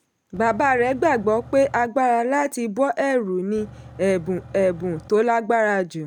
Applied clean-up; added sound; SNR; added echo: none; Engine / Truck / Car; 19 dB; none.